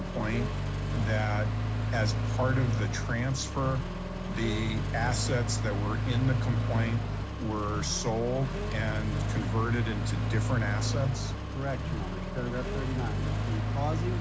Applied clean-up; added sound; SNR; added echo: none; Accelerating, revving, vroom; -2 dB; none.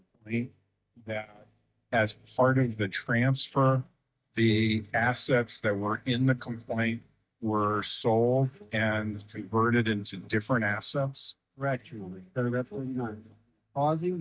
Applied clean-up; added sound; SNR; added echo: neural mask model DeepFilterNet 3.